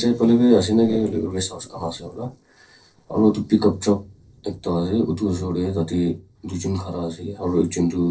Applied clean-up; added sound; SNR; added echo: neural separator model SepFormer DNS4.